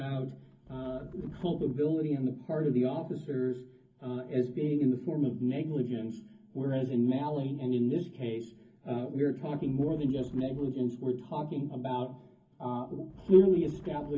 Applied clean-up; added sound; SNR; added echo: none; Wind; 20 dB; reverberation time 0.3 s.